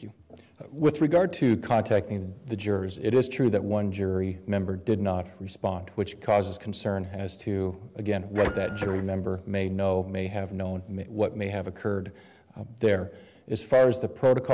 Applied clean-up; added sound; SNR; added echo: none; Printer; 8 dB; none.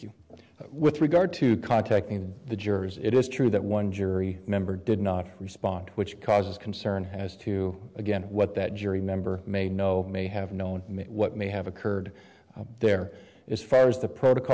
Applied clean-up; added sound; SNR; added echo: none; none; none; none.